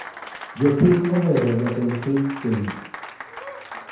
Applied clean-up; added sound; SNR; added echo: none; Applause; 14 dB; reverberation time 0.9 s.